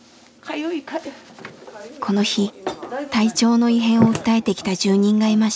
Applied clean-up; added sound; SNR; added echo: none; Slam; 14 dB; none.